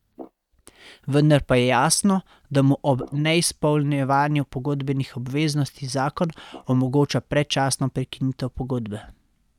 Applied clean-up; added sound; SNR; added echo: neural mask model DeepFilterNet 3.